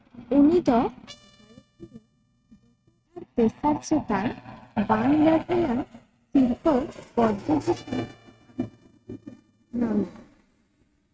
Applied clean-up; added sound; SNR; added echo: neural mask model RNNoise.